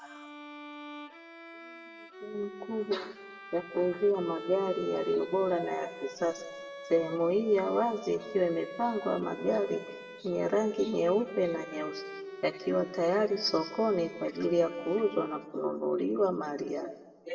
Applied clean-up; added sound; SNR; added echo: none; Bowed string instrument; 14 dB; reverberation time 1.1 s.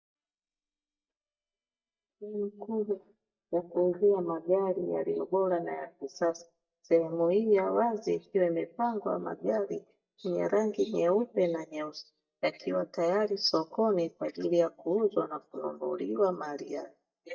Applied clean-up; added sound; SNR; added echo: neural mask model DeepFilterNet 3.